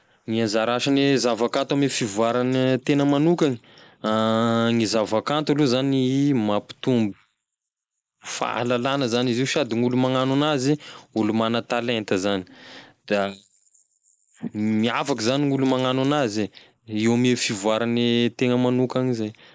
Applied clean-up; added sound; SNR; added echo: neural mask model Resemble Enhance denoiser.